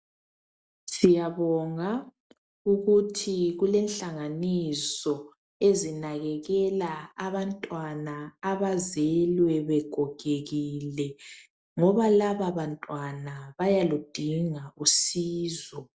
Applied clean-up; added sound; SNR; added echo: none; none; none; none.